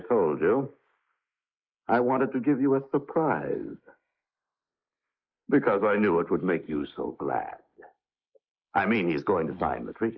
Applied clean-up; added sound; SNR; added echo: neural mask model Resemble Enhance denoiser.